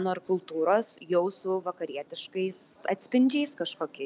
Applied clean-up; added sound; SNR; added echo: none; none; none; none.